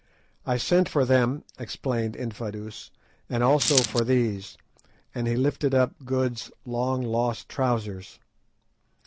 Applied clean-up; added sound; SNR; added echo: none; Coin (dropping); -1 dB; none.